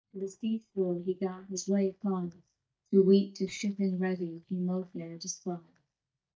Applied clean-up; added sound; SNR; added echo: neural mask model DeepFilterNet 3.